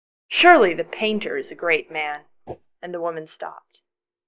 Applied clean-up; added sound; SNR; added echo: neural mask model DeepFilterNet 3.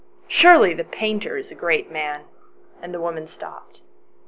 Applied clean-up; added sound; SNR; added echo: none; none; none; none.